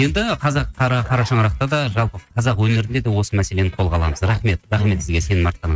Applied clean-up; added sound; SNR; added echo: neural mask model RNNoise.